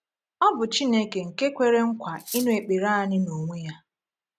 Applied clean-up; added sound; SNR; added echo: none; Cutlery, silverware; 11 dB; none.